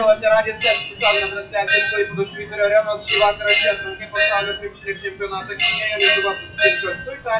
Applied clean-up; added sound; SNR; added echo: classical method WPE with log-MMSE.